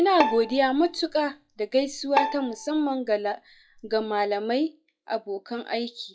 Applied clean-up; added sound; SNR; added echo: classical method log-MMSE.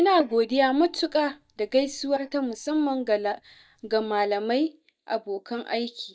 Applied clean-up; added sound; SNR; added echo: neural mask model DeepFilterNet 3.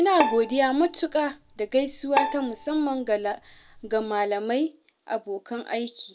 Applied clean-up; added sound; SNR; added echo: none; Bowed string instrument; 7 dB; none.